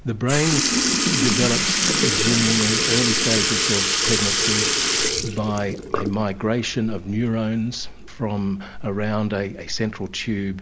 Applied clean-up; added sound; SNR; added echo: none; Sink (filling or washing) / Liquid; -1 dB; none.